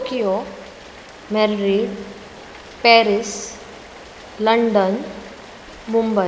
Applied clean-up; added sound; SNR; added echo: none; Rain; 19 dB; none.